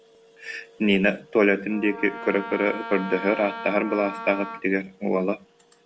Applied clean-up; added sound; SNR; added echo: none; Wind instrument, woodwind instrument; 11 dB; none.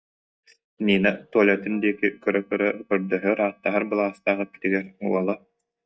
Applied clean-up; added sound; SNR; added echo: neural mask model DeepFilterNet 3.